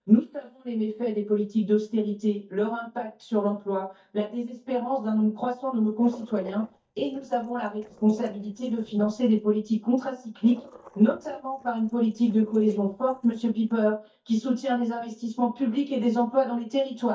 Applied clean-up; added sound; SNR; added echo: neural mask model DeepFilterNet 3.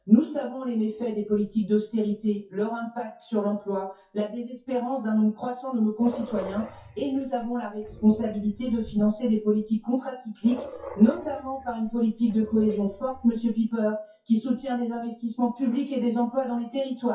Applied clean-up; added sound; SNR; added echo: classical method WPE with log-MMSE.